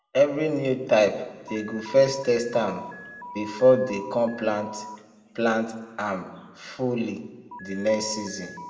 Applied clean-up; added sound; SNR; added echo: none; Alarm; 17 dB; reverberation time 1.0 s.